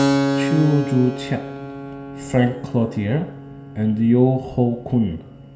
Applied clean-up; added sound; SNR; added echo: none; Keyboard (musical); 5 dB; reverberation time 1.4 s.